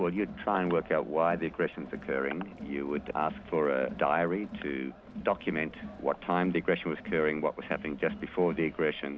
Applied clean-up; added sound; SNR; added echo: none; Crowd; 15 dB; none.